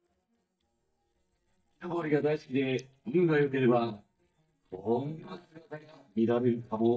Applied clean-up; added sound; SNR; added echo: neural mask model DeepFilterNet 3.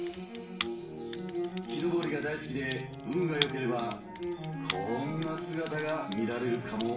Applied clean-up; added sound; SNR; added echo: none; Computer keyboard; 1 dB; reverberation time 0.5 s.